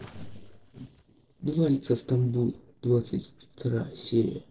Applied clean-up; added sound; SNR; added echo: neural separator model SepFormer DNS4.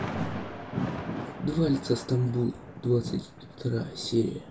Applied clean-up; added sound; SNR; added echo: none; Thunder / Rain; 7 dB; reverberation time 0.1 s.